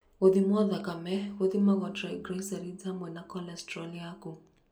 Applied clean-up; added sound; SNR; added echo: none; none; none; none.